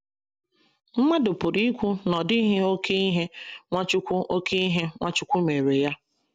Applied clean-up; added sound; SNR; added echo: none; none; none; none.